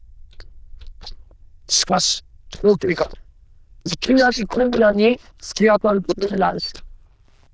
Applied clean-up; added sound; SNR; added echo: neural diffusion model UNIVERSE++.